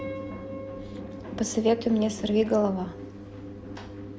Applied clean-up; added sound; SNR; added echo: none; Piano; 17 dB; none.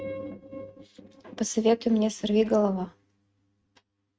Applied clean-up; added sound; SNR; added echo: neural mask model RNNoise.